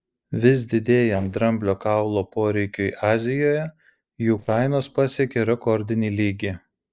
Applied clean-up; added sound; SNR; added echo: neural separator model SepFormer DNS4.